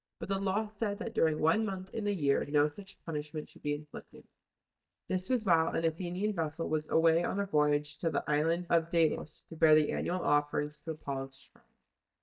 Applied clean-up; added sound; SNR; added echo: neural mask model DeepFilterNet 3.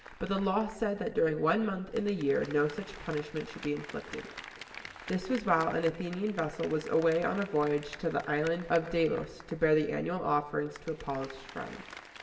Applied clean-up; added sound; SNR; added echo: none; Applause; 17 dB; reverberation time 1.1 s.